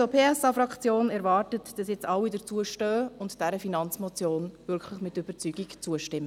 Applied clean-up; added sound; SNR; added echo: none; none; none; none.